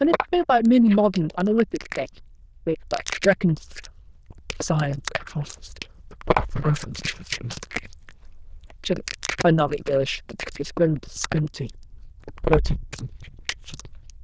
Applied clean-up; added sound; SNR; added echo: neural diffusion model UNIVERSE++.